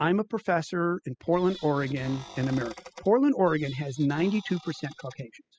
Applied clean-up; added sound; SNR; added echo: classical method spectral subtraction.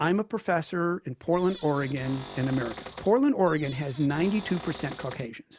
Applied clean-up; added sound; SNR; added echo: none; Cupboard open or close / Door; 15 dB; none.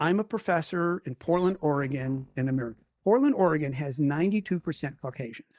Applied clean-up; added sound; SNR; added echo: neural mask model DeepFilterNet 3.